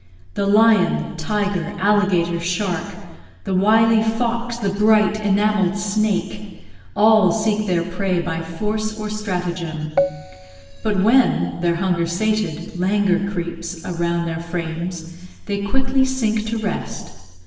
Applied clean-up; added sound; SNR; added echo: none; Keyboard (musical); 6 dB; reverberation time 1.3 s.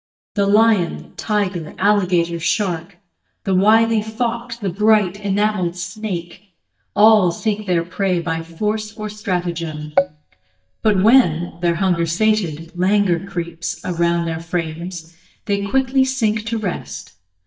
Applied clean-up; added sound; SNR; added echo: neural mask model DeepFilterNet 3.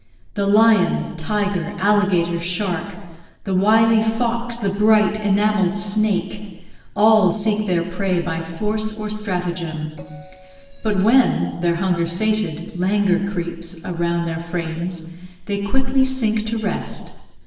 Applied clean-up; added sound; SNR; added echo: neural separator model SepFormer DNS4.